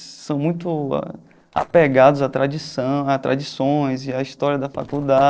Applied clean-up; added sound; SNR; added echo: neural separator model SepFormer DNS4.